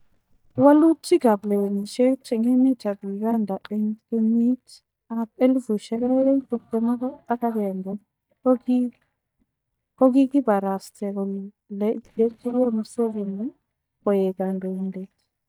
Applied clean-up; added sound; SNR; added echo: neural mask model DeepFilterNet 3.